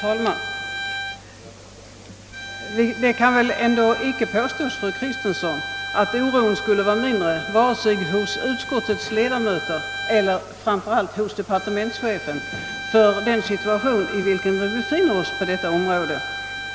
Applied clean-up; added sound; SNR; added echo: none; Bowed string instrument; 9 dB; none.